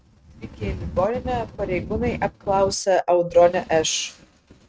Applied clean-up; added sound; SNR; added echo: neural mask model RNNoise.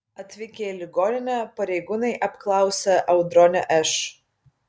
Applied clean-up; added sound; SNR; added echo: none; none; none; none.